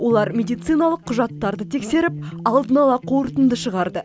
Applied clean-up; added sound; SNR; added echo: none; Electric guitar; 14 dB; none.